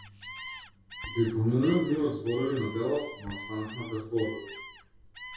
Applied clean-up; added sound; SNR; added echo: none; Gull, seagull; 13 dB; reverberation time 0.6 s.